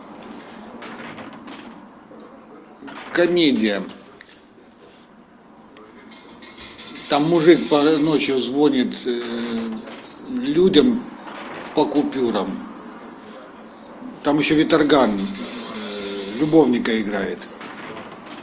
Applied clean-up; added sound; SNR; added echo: none; Coin (dropping) / Bell; 18 dB; none.